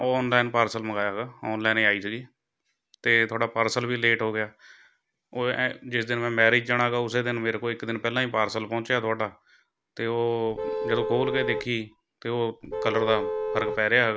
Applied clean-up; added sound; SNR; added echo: none; Vehicle horn, car horn, honking; 4 dB; none.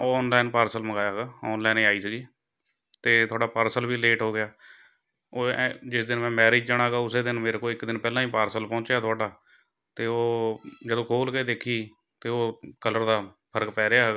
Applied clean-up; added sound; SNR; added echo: none; none; none; none.